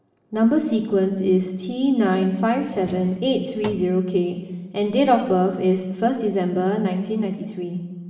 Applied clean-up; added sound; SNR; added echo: none; Drawer open or close; 18 dB; reverberation time 1.2 s.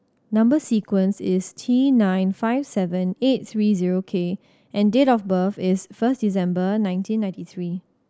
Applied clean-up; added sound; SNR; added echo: none; none; none; none.